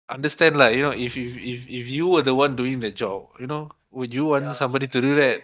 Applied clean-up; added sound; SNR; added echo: neural mask model DeepFilterNet 3.